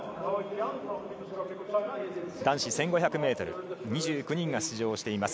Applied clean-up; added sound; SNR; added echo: none; none; none; none.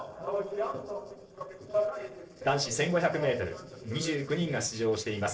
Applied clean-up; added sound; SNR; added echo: neural separator model SepFormer DNS4.